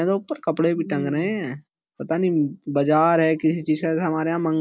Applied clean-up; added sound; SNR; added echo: none; none; none; none.